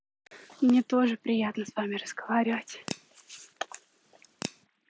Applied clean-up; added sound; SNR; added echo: none; Crack / Crackle; 11 dB; none.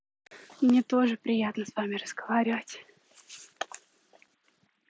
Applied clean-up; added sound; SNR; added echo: none; none; none; none.